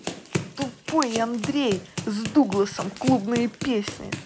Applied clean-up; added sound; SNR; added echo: none; Run; 8 dB; none.